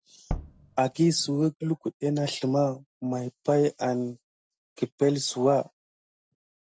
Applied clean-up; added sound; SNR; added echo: none; Tap / Bass drum; 9 dB; none.